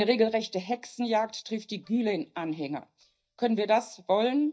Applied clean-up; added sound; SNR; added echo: neural mask model DeepFilterNet 3.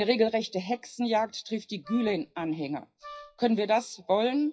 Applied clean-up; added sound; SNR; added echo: classical method WPE with log-MMSE.